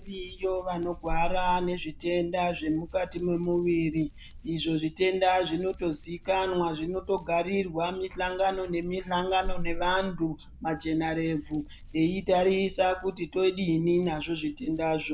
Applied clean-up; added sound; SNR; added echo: none; Hands; 11 dB; none.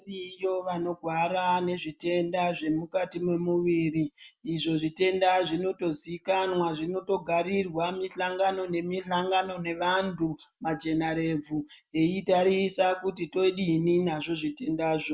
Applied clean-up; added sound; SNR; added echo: none; none; none; none.